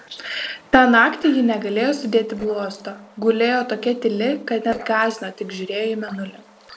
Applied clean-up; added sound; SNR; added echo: neural separator model SepFormer DNS4.